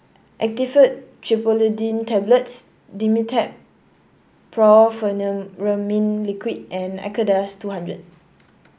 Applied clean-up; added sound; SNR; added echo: none; none; none; none.